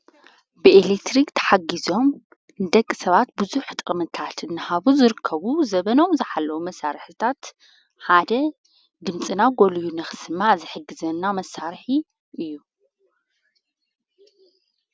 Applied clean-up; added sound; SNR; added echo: none; none; none; none.